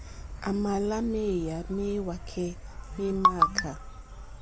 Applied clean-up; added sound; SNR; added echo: none; Insect; 11 dB; none.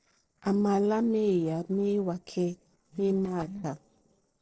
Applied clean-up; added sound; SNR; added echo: neural separator model SepFormer DNS4.